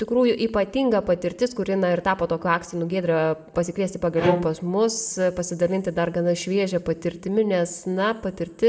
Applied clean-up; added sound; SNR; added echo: none; Bowed string instrument; 3 dB; reverberation time 0.8 s.